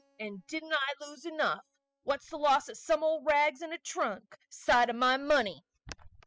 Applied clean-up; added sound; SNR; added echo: classical method spectral subtraction.